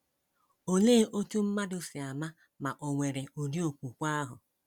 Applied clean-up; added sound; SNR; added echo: none; none; none; none.